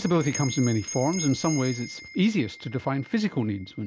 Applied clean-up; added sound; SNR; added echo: none; Bell; 13 dB; none.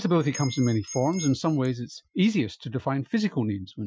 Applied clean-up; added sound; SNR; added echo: classical method Wiener filter.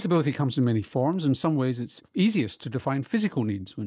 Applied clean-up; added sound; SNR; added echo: neural mask model DeepFilterNet 3.